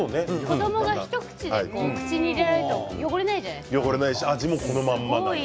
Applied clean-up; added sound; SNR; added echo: none; none; none; none.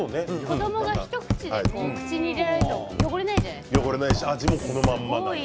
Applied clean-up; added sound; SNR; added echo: none; Hammer; 2 dB; none.